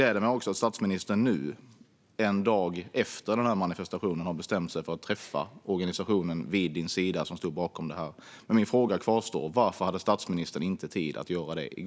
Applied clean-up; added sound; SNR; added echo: none; none; none; none.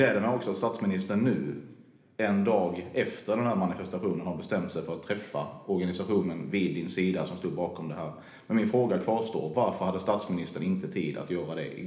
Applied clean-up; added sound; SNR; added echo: none; none; none; reverberation time 1.0 s.